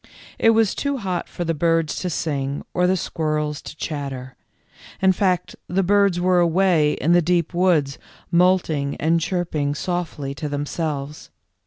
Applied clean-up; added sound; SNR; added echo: none; none; none; none.